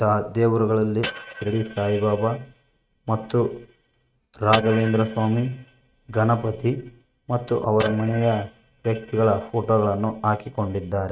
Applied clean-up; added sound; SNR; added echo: neural mask model RNNoise.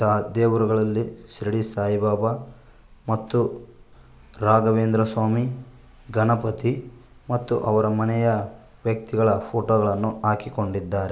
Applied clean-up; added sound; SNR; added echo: none; none; none; none.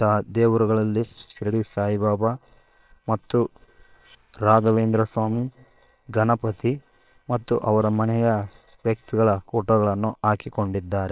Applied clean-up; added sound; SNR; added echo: neural separator model SepFormer WHAM!.